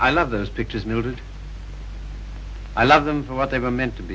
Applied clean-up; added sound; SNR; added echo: none; none; none; none.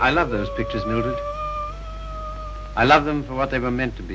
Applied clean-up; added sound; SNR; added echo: none; Breathing; 10 dB; none.